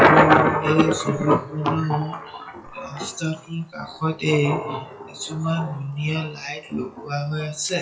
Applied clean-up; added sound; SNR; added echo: classical method WPE with log-MMSE.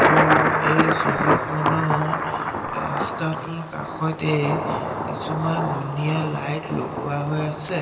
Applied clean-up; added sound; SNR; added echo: none; Thunder; -2 dB; reverberation time 2.6 s.